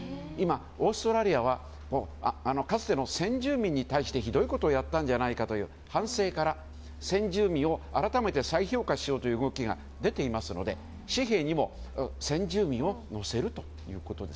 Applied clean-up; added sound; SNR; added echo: none; Truck; 14 dB; none.